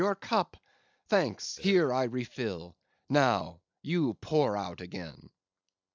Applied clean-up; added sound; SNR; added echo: neural separator model SepFormer DNS4.